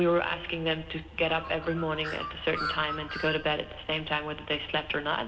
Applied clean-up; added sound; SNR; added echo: none; Bird; 11 dB; reverberation time 2.9 s.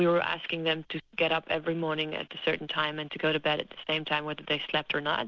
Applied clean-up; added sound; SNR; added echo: none; none; none; none.